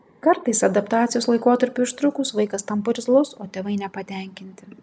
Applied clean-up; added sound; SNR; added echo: none; none; none; none.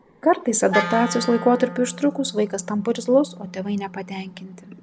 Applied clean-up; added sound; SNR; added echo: none; Wind instrument, woodwind instrument; 11 dB; none.